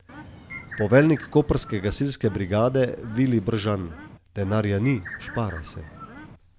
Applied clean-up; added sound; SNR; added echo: none; Bird / Fowl + Bird; 17 dB; none.